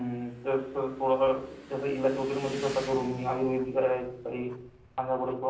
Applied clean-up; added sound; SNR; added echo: none; Motorcycle / Engine; 17 dB; reverberation time 0.6 s.